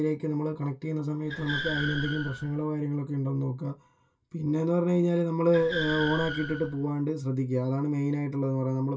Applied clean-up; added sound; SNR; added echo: none; Car; 8 dB; reverberation time 0.2 s.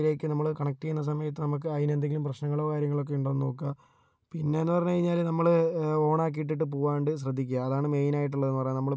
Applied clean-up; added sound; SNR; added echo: none; none; none; none.